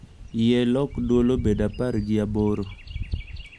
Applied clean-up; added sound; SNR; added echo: none; Bird vocalization, bird call, bird song; 10 dB; none.